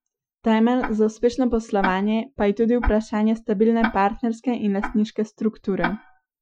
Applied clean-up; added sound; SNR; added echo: classical method Wiener filter.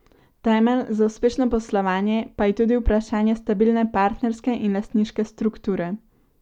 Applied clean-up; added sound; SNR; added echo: none; none; none; none.